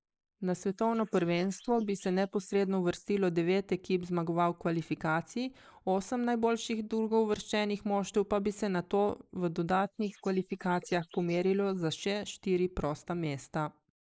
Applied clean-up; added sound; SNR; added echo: neural mask model Resemble Enhance denoiser.